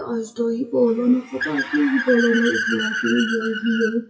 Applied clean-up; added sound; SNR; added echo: classical method WPE with log-MMSE.